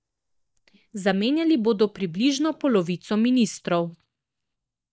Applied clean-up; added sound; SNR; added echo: neural mask model DeepFilterNet 3.